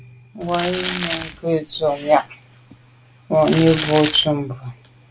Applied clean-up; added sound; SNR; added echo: none; Crumpling, crinkling; 4 dB; none.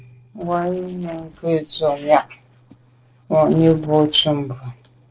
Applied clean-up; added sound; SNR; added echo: neural separator model SepFormer DNS4.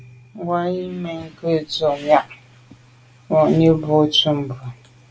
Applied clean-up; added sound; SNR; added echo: none; none; none; none.